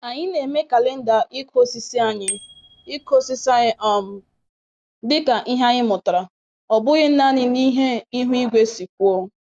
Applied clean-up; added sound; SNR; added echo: none; Bicycle bell; 17 dB; none.